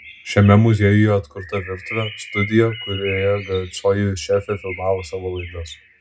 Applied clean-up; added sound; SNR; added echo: none; Bird; 15 dB; reverberation time 0.2 s.